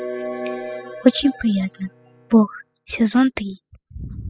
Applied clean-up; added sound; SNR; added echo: classical method spectral subtraction.